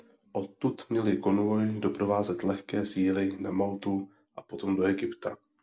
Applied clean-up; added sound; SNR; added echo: none; none; none; none.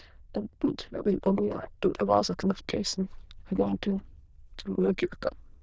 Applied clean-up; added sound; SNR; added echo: neural diffusion model UNIVERSE++.